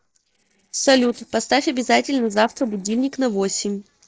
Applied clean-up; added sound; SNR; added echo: neural separator model SepFormer DNS4.